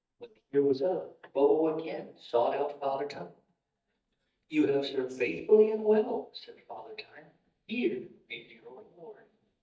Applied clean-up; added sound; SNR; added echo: neural mask model DeepFilterNet 3.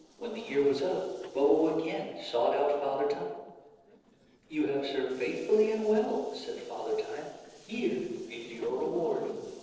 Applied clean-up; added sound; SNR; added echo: neural separator model SepFormer DNS4.